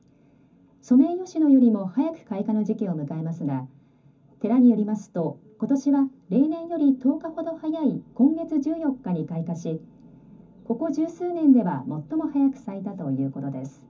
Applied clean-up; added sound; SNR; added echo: none; none; none; reverberation time 0.3 s.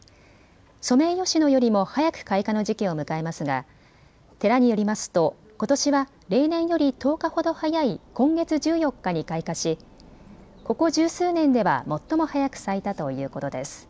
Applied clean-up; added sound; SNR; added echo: none; none; none; none.